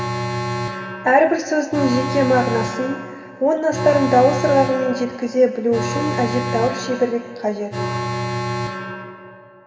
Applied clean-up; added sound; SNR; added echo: none; Alarm; 6 dB; reverberation time 2.7 s.